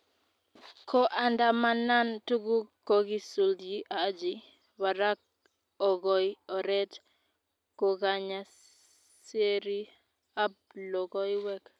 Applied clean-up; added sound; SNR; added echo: none; none; none; none.